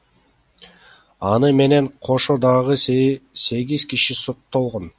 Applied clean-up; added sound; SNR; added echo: none; none; none; none.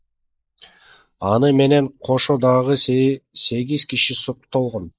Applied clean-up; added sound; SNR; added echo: neural mask model Resemble Enhance denoiser.